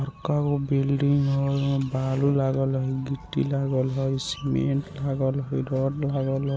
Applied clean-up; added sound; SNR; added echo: none; none; none; none.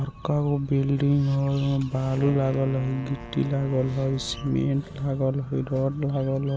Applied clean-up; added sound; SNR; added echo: none; Wind / Bird + Wind instrument, woodwind instrument; 19 dB; none.